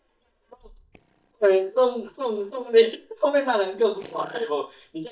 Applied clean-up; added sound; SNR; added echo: neural mask model DeepFilterNet 3.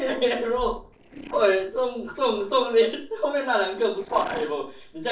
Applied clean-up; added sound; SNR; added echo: neural separator model SepFormer DNS4.